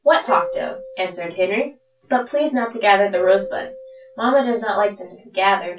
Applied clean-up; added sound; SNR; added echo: none; Marimba, xylophone; 12 dB; reverberation time 0.1 s.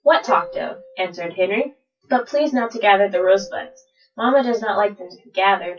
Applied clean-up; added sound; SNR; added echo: classical method WPE with log-MMSE.